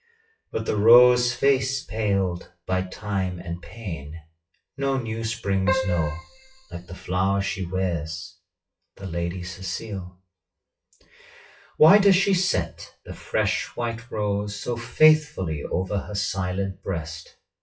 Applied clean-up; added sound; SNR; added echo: classical method WPE with log-MMSE.